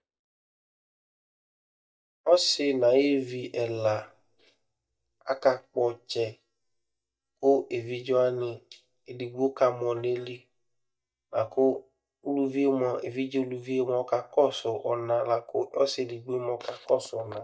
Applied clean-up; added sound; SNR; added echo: neural mask model DeepFilterNet 3.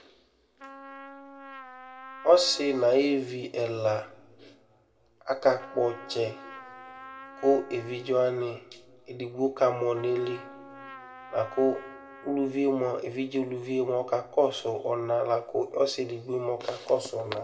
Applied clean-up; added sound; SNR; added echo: none; Trumpet; 18 dB; reverberation time 1.6 s.